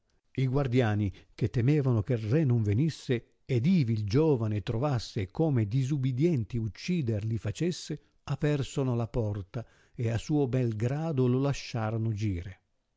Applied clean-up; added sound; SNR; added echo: none; none; none; none.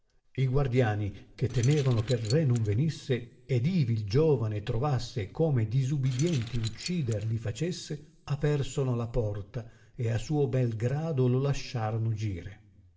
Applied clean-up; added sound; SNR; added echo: none; Keys jangling; 16 dB; reverberation time 0.6 s.